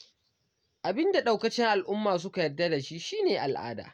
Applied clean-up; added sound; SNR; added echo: none; none; none; none.